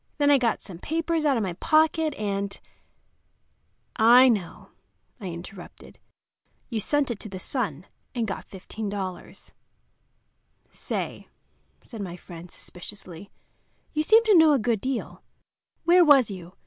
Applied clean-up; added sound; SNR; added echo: none; none; none; none.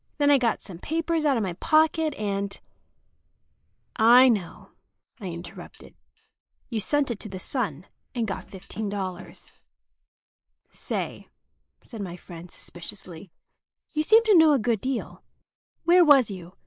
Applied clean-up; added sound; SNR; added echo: neural mask model Resemble Enhance denoiser.